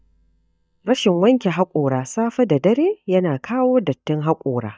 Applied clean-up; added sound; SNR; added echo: neural mask model DeepFilterNet 3.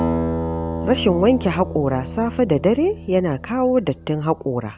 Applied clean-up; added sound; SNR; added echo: none; Acoustic guitar; 7 dB; none.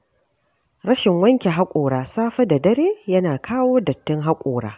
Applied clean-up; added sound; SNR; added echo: none; none; none; none.